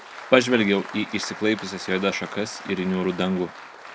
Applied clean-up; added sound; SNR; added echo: none; Applause; 15 dB; none.